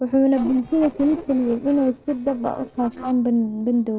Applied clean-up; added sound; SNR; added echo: neural separator model SepFormer DNS4.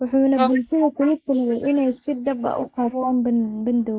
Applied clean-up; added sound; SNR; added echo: neural mask model Resemble Enhance denoiser.